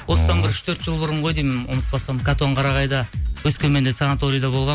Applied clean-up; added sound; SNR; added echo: none; none; none; none.